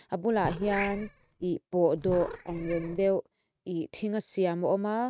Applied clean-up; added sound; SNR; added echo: neural mask model RNNoise.